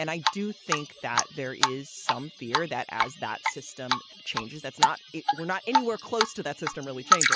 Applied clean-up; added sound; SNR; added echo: none; Drip; -4 dB; none.